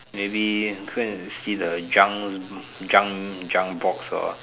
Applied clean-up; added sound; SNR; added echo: none; none; none; none.